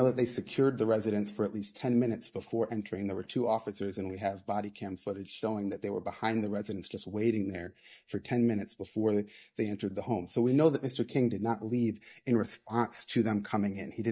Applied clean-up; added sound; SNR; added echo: neural mask model DeepFilterNet 3.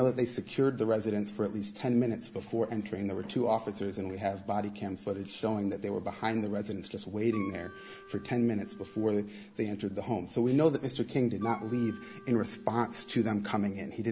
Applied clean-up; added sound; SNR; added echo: none; Wind instrument, woodwind instrument; 19 dB; none.